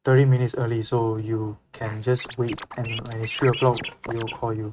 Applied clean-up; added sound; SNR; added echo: neural mask model RNNoise.